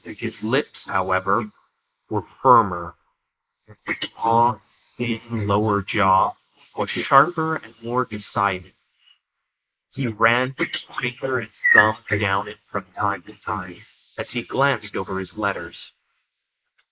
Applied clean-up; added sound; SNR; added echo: neural mask model Resemble Enhance denoiser.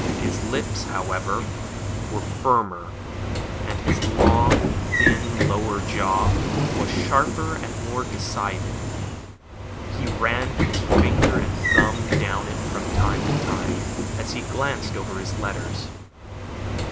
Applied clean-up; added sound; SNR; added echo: none; Sliding door / Train; -5 dB; none.